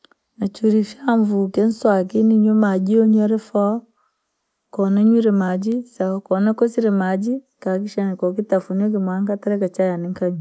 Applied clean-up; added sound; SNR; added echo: none; none; none; none.